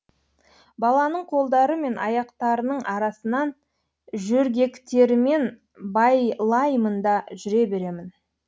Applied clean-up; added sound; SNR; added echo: none; none; none; none.